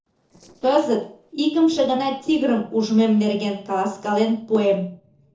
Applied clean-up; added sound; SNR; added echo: neural separator model SepFormer DNS4.